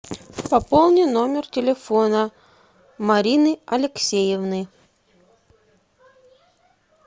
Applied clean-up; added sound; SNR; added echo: none; none; none; none.